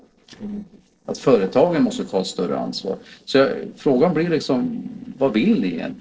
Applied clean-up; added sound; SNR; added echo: neural separator model SepFormer DNS4.